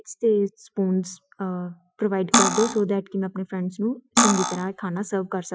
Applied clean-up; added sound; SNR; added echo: classical method Wiener filter.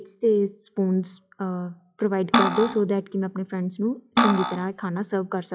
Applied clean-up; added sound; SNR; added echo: classical method log-MMSE.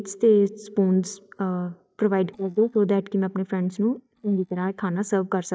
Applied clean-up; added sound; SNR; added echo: neural mask model DeepFilterNet 3.